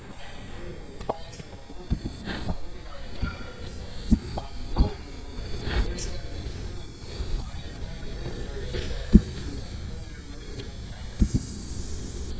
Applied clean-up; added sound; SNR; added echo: neural mask model DeepFilterNet 3.